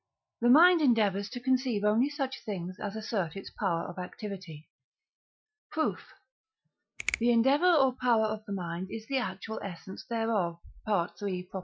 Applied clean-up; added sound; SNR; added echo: classical method Wiener filter.